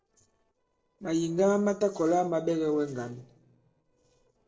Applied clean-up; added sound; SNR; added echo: neural separator model SepFormer DNS4.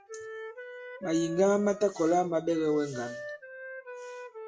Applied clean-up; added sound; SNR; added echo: classical method WPE with log-MMSE.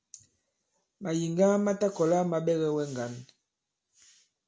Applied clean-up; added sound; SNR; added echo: none; none; none; none.